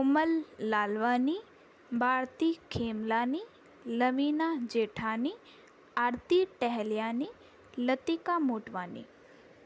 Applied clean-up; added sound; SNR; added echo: none; none; none; none.